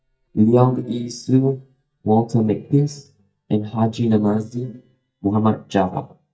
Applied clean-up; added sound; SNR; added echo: neural mask model DeepFilterNet 3.